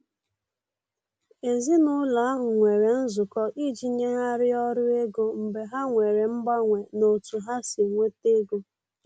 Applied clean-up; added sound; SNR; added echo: none; none; none; none.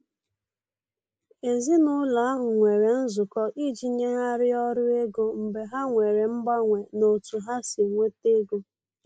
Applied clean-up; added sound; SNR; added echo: neural mask model Resemble Enhance denoiser.